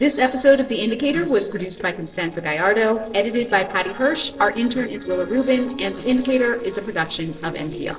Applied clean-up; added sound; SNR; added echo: neural separator model SepFormer DNS4.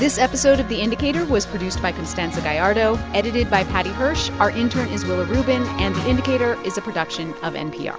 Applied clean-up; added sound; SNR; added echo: none; none; none; none.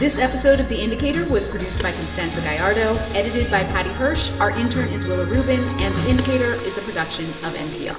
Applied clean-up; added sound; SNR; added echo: none; Sink (filling or washing) / Water tap, faucet; 15 dB; reverberation time 1.5 s.